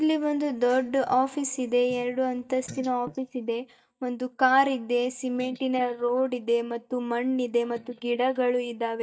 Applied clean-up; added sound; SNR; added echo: neural mask model DeepFilterNet 3.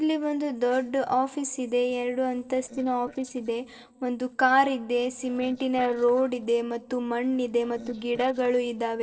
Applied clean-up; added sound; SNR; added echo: neural separator model SepFormer DNS4.